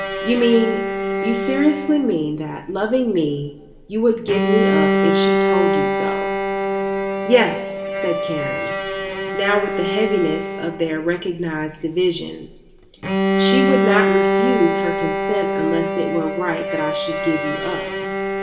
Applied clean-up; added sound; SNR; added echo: none; Bowed string instrument; 0 dB; reverberation time 1.5 s.